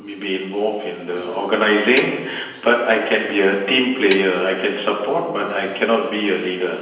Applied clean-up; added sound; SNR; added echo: none; Snare drum; 14 dB; reverberation time 1.0 s.